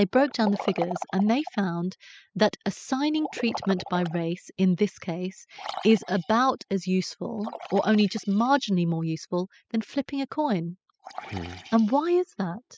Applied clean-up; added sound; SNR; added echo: classical method spectral subtraction.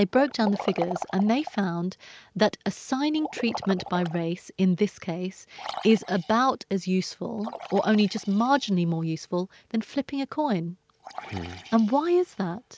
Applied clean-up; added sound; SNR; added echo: none; Liquid; 15 dB; none.